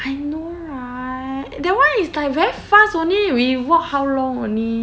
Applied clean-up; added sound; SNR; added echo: none; none; none; none.